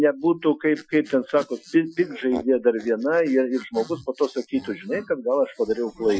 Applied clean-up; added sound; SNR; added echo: classical method Wiener filter.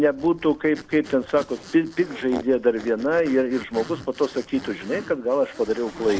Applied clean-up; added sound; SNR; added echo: none; Zipper (clothing); 16 dB; none.